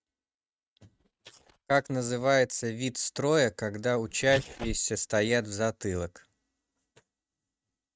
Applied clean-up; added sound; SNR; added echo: neural mask model RNNoise.